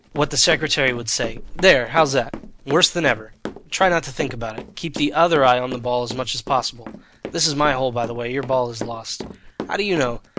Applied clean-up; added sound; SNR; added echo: none; Run; 15 dB; none.